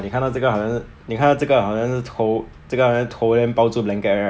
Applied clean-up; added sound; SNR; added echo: none; none; none; none.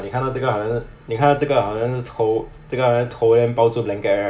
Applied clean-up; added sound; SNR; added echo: none; none; none; reverberation time 0.3 s.